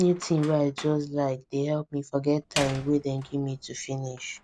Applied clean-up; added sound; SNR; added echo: none; Slam; 14 dB; none.